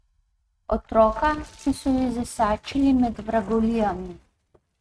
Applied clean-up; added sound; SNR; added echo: neural mask model RNNoise.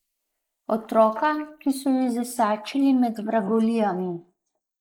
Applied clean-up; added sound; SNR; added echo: neural mask model Resemble Enhance denoiser.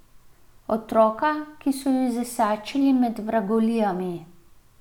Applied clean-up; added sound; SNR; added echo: none; none; none; none.